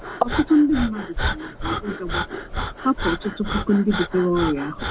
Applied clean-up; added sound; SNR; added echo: none; Breathing; 5 dB; none.